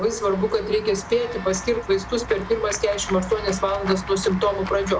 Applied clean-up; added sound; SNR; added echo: none; Walk, footsteps / Run / Bell; 11 dB; none.